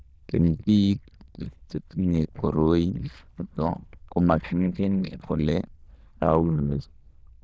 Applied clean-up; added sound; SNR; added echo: neural diffusion model UNIVERSE++.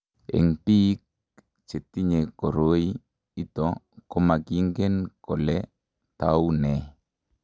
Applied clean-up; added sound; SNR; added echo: none; none; none; none.